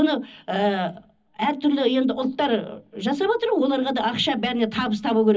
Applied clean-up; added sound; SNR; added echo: none; none; none; reverberation time 0.4 s.